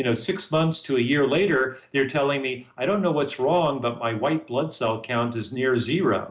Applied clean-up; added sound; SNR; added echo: none; none; none; none.